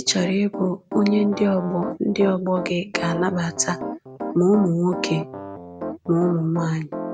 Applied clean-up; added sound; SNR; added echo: none; Piano; 9 dB; none.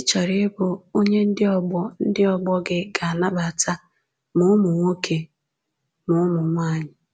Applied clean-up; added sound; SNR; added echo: none; none; none; none.